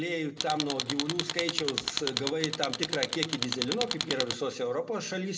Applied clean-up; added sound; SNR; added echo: none; Tools; 1 dB; reverberation time 0.5 s.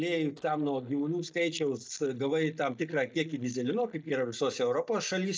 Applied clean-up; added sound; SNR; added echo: neural mask model DeepFilterNet 3.